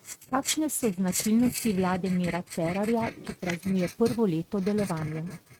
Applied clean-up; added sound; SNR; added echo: neural mask model RNNoise.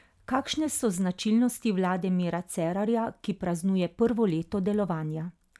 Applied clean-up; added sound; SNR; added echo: none; none; none; none.